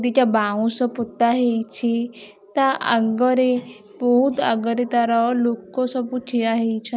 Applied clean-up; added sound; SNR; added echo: none; none; none; none.